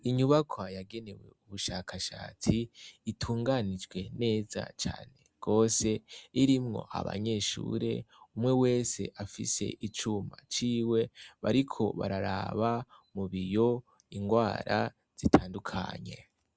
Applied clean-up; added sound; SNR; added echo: none; none; none; none.